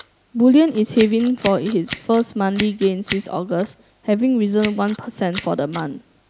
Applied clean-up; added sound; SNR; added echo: none; Scissors; 16 dB; none.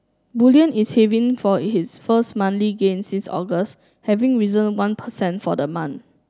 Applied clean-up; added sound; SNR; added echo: none; none; none; none.